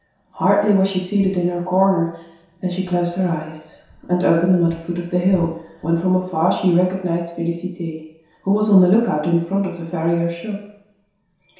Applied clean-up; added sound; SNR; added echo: none; none; none; reverberation time 0.7 s.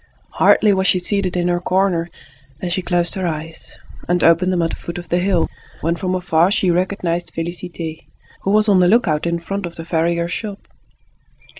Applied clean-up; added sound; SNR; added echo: none; none; none; none.